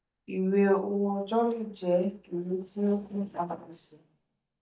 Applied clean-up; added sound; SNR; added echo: neural mask model DeepFilterNet 3.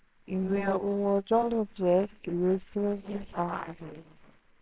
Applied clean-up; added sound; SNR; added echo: neural separator model SepFormer WHAMR!.